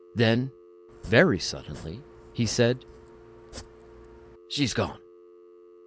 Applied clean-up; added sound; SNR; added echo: none; Telephone + Domestic sounds, home sounds; 19 dB; none.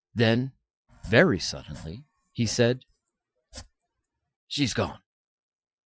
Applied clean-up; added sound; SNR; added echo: classical method Wiener filter.